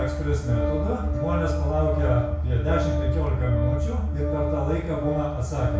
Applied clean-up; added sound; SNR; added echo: none; Organ; 8 dB; reverberation time 0.6 s.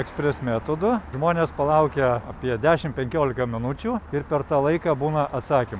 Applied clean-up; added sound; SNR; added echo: none; none; none; none.